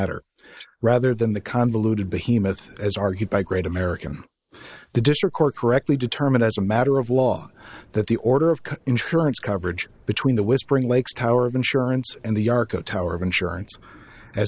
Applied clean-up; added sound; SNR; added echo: neural mask model Resemble Enhance denoiser.